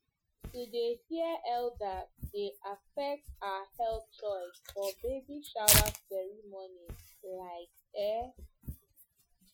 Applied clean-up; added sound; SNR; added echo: classical method Wiener filter.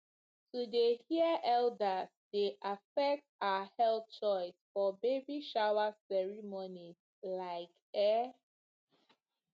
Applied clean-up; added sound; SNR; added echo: none; none; none; none.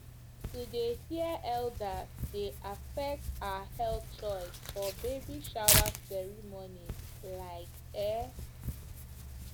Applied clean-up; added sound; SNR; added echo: none; Tearing; -1 dB; none.